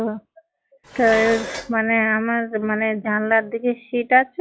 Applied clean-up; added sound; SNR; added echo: classical method log-MMSE.